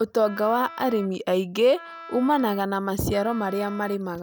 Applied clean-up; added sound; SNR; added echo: none; Wind instrument, woodwind instrument; 18 dB; none.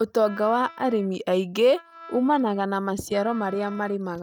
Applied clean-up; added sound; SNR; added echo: neural mask model RNNoise.